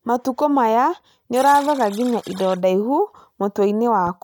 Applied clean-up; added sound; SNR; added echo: neural mask model RNNoise.